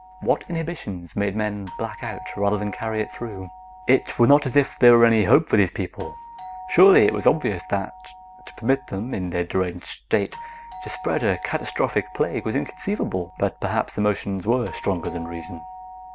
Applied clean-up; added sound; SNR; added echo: none; Doorbell; 17 dB; none.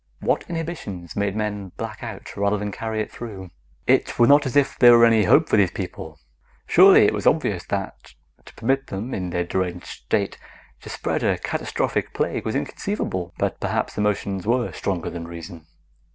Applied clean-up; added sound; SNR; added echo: none; none; none; none.